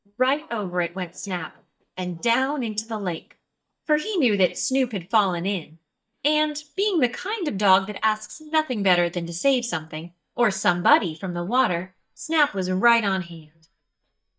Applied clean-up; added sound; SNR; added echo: neural mask model DeepFilterNet 3.